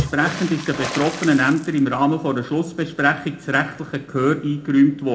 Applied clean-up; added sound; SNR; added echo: none; Water / Splash, splatter; 13 dB; reverberation time 0.3 s.